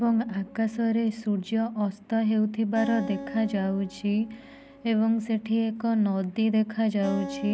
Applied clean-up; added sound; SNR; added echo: none; Acoustic guitar; 16 dB; none.